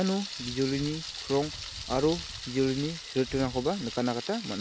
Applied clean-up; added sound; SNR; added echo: none; Thunder; 9 dB; none.